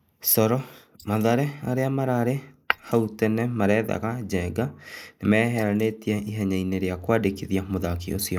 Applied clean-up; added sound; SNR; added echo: neural mask model Resemble Enhance denoiser.